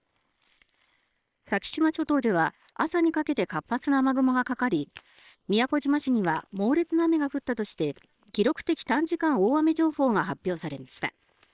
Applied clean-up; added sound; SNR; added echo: neural separator model SepFormer WHAM!.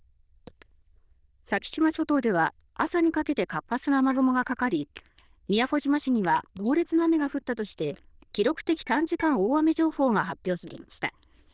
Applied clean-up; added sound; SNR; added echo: neural diffusion model UNIVERSE++.